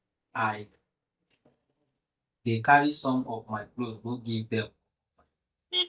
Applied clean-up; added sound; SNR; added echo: neural mask model DeepFilterNet 3.